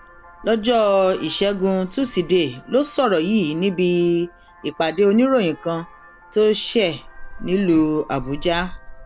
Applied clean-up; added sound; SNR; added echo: none; Vehicle horn, car horn, honking; 19 dB; none.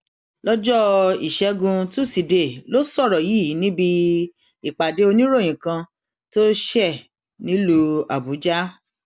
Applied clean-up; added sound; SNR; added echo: none; none; none; none.